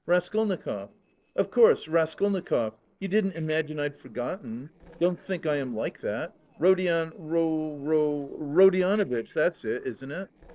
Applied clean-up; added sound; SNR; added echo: neural separator model SepFormer DNS4.